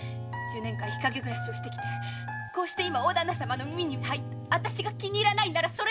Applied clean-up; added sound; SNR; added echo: none; Bass guitar; 6 dB; none.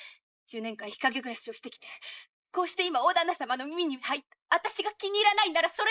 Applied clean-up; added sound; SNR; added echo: neural mask model Resemble Enhance denoiser.